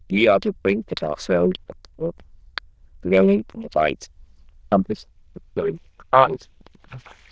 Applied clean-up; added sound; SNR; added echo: neural diffusion model UNIVERSE++.